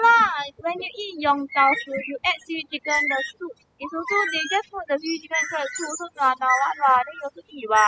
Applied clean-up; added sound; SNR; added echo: classical method spectral subtraction.